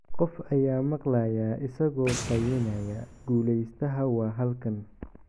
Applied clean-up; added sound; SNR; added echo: none; Boom; 14 dB; none.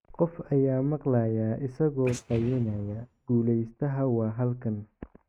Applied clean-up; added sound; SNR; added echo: neural mask model RNNoise.